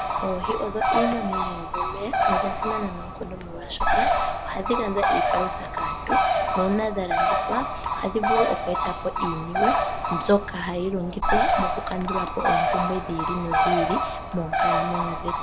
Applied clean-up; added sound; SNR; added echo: none; Bird; -4 dB; none.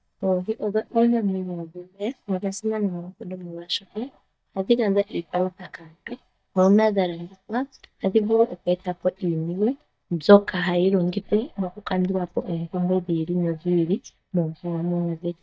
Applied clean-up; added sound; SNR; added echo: neural mask model DeepFilterNet 3.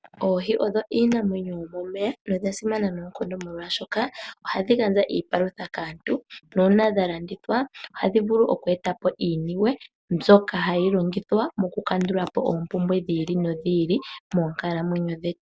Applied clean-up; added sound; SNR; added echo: none; none; none; none.